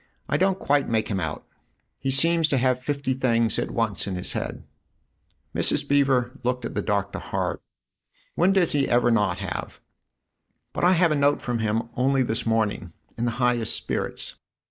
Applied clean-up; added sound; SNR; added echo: neural mask model Resemble Enhance denoiser.